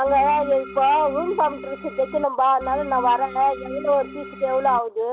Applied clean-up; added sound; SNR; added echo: none; Organ; 14 dB; none.